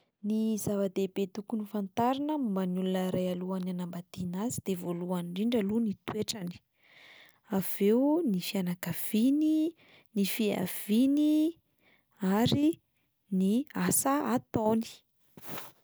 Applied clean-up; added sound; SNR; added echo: none; none; none; none.